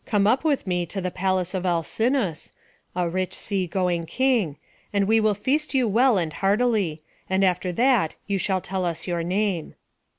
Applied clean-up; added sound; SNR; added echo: none; none; none; none.